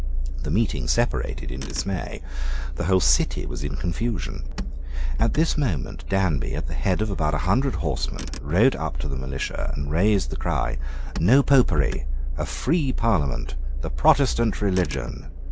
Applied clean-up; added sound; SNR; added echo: none; Engine / Car; -1 dB; none.